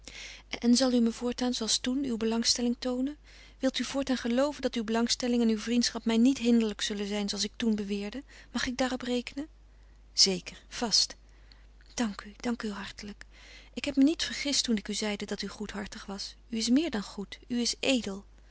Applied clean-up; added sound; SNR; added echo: none; none; none; none.